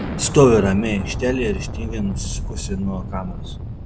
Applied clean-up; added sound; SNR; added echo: none; Explosion; 6 dB; none.